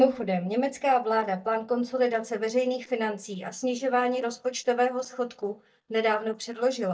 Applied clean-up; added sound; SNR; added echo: neural mask model DeepFilterNet 3.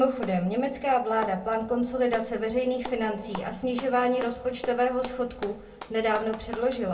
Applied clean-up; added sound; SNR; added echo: none; Clapping; 16 dB; reverberation time 0.2 s.